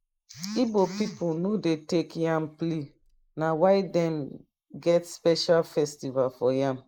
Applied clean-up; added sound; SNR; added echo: neural mask model Resemble Enhance denoiser.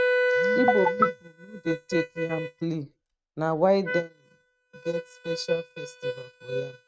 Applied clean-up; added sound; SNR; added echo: neural mask model RNNoise.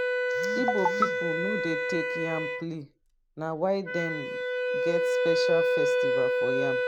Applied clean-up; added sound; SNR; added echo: none; Wind instrument, woodwind instrument; -4 dB; none.